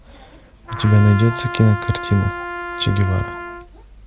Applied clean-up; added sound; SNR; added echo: none; Trumpet; 10 dB; none.